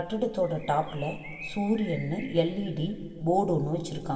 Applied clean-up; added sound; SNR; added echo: none; Bird; 18 dB; reverberation time 1.9 s.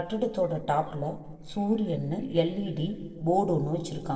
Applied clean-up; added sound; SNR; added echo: neural separator model SepFormer DNS4.